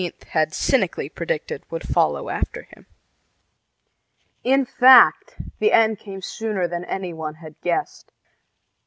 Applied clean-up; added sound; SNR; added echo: none; none; none; none.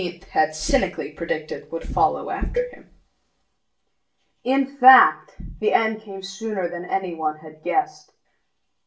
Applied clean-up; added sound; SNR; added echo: none; Cowbell; 10 dB; reverberation time 0.3 s.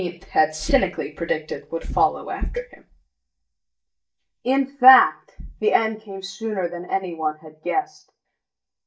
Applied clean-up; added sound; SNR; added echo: neural mask model DeepFilterNet 3.